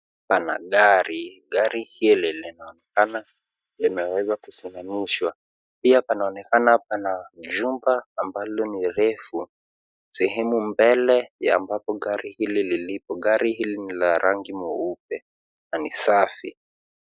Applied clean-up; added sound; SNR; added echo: neural mask model DeepFilterNet 3.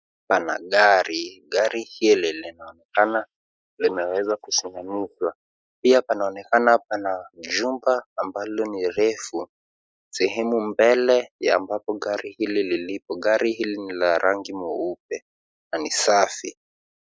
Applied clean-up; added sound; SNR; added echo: neural mask model Resemble Enhance denoiser.